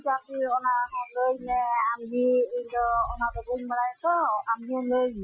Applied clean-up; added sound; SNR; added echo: classical method Wiener filter.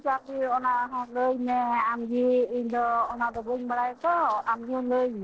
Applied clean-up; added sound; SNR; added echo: neural separator model SepFormer DNS4.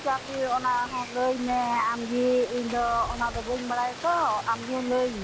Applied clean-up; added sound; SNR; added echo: none; Rain; 12 dB; none.